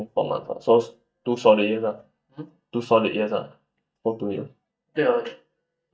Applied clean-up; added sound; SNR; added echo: neural mask model DeepFilterNet 3.